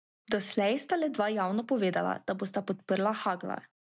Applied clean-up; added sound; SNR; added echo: none; none; none; none.